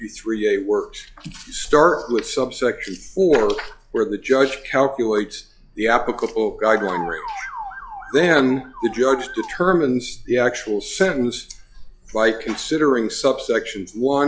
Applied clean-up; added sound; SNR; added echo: classical method log-MMSE.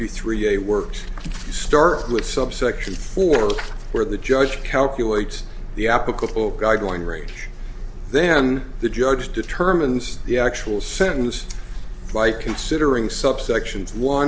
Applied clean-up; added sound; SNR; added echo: none; none; none; none.